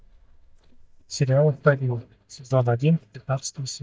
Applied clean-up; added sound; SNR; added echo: neural mask model DeepFilterNet 3.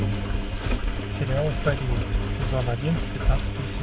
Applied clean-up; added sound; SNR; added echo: none; Engine; -4 dB; none.